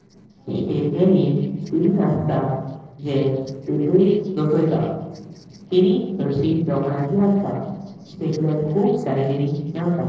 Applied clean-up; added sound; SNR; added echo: neural separator model SepFormer DNS4.